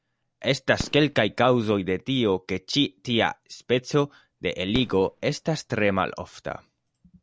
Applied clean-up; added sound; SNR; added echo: none; Fireworks; 19 dB; none.